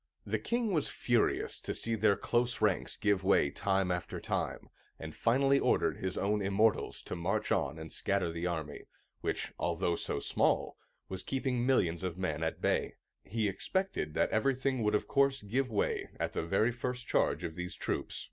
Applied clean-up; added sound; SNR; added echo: none; none; none; none.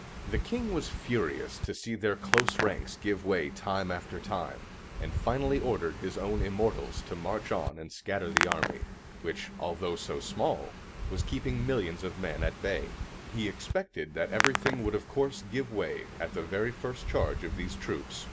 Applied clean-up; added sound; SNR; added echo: none; Hands; 3 dB; none.